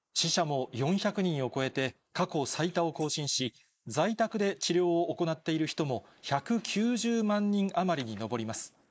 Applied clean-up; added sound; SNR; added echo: neural mask model Resemble Enhance denoiser.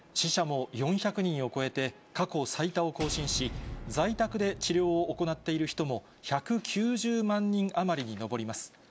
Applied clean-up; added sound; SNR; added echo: none; Shatter / Boom; 12 dB; none.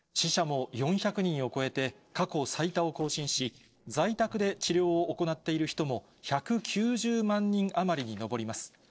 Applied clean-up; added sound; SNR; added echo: neural separator model SepFormer DNS4.